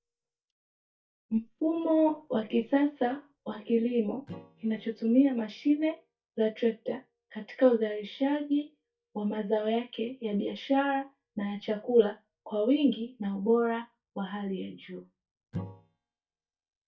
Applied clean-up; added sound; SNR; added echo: neural mask model DeepFilterNet 3.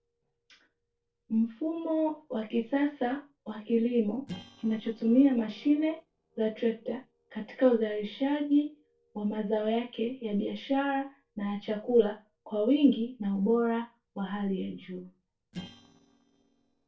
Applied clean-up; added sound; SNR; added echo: neural separator model SepFormer DNS4.